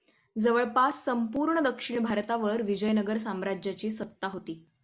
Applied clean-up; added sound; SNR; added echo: none; none; none; none.